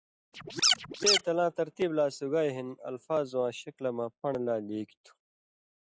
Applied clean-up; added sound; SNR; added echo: classical method log-MMSE.